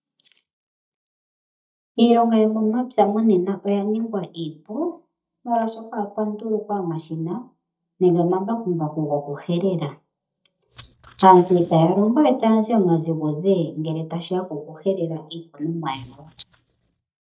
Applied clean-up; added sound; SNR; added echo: neural mask model DeepFilterNet 3.